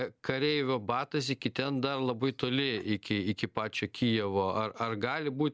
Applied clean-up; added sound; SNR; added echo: none; none; none; none.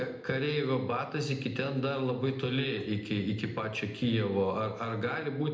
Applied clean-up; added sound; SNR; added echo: none; none; none; reverberation time 0.7 s.